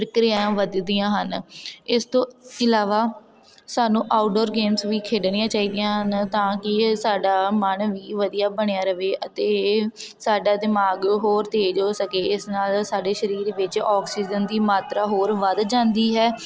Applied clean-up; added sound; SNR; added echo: neural separator model SepFormer DNS4.